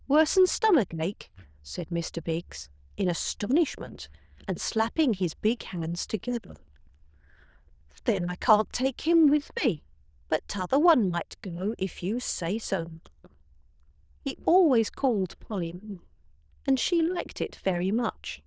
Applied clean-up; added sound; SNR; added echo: neural diffusion model UNIVERSE++.